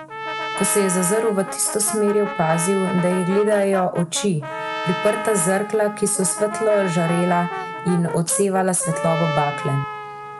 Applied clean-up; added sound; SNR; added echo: none; Brass instrument + Trumpet; 8 dB; none.